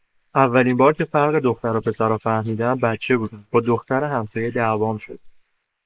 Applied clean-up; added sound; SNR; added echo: neural mask model Resemble Enhance denoiser.